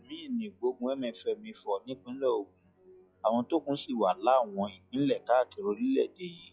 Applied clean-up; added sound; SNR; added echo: classical method log-MMSE.